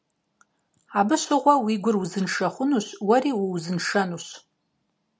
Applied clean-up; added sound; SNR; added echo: none; none; none; none.